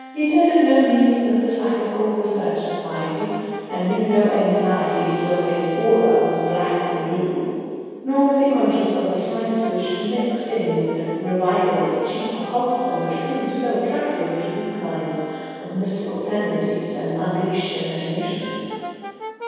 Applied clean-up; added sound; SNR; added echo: none; Brass instrument; 14 dB; reverberation time 2.2 s.